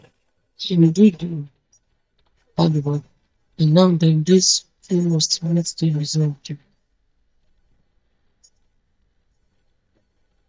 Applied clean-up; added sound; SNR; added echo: neural mask model DeepFilterNet 3.